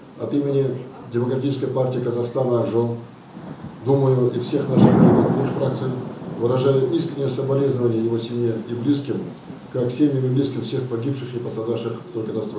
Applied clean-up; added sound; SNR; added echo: none; Thunder / Rain; 4 dB; reverberation time 0.6 s.